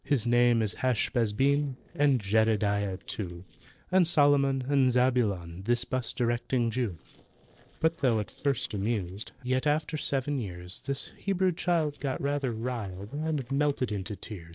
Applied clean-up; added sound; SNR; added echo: neural separator model SepFormer DNS4.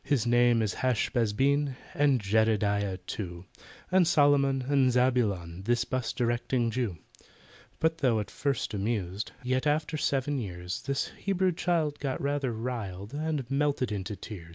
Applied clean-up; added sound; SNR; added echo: none; none; none; none.